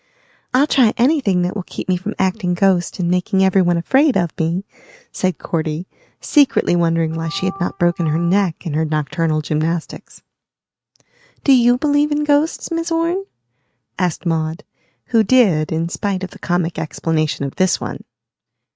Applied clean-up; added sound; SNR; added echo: neural mask model RNNoise.